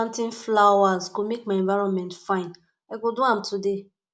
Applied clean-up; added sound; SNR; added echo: none; none; none; none.